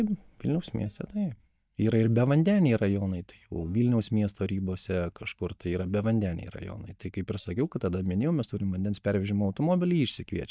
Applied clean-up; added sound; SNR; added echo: neural mask model DeepFilterNet 3.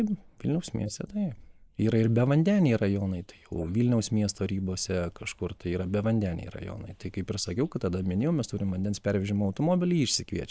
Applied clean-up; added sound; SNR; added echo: neural mask model Resemble Enhance denoiser.